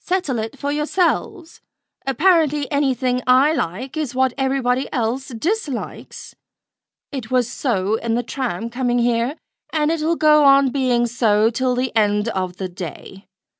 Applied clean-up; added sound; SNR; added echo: none; none; none; none.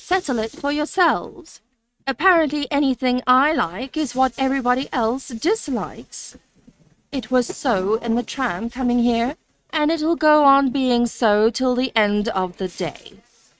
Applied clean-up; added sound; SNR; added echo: neural mask model RNNoise.